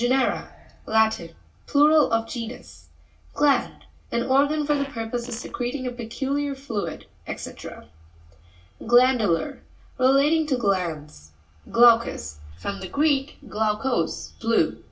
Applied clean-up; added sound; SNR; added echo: none; Fart; 16 dB; reverberation time 0.1 s.